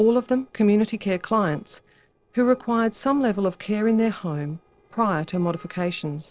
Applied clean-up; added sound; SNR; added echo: neural separator model SepFormer DNS4.